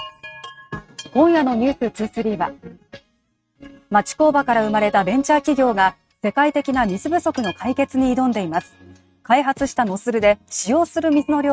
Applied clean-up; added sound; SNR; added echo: neural mask model RNNoise.